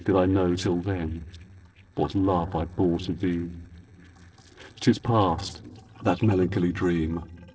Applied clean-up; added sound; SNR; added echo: neural separator model SepFormer DNS4.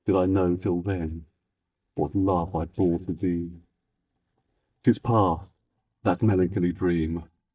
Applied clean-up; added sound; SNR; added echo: neural mask model DeepFilterNet 3.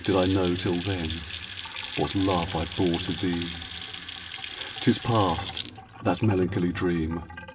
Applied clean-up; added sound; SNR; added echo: none; Sink (filling or washing) / Water tap, faucet / Splash, splatter; 4 dB; reverberation time 1.4 s.